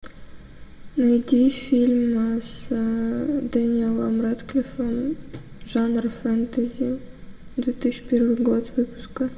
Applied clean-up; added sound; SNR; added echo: none; none; none; reverberation time 1.0 s.